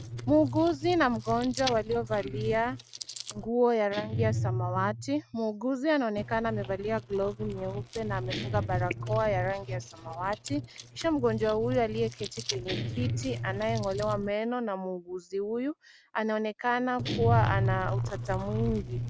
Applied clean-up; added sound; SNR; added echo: neural mask model RNNoise.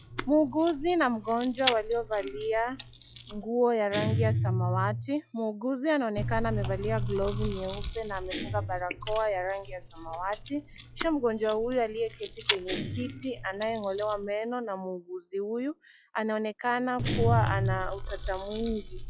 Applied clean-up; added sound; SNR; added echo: classical method log-MMSE.